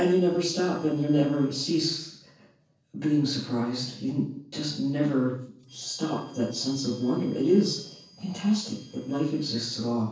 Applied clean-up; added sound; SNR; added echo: neural separator model SepFormer DNS4.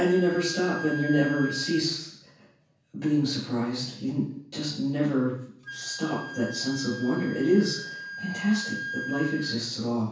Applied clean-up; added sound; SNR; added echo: none; Wind instrument, woodwind instrument; 12 dB; reverberation time 0.7 s.